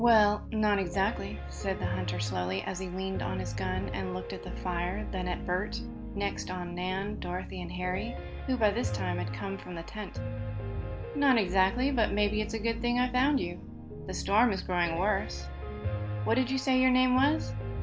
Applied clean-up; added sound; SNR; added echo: none; Piano; 5 dB; none.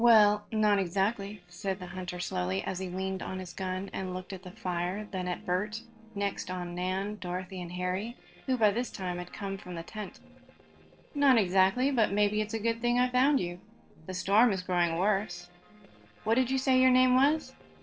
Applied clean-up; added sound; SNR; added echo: neural separator model SepFormer DNS4.